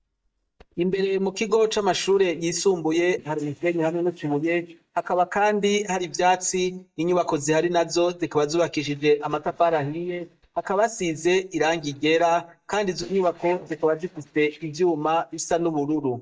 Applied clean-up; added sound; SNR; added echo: neural mask model DeepFilterNet 3.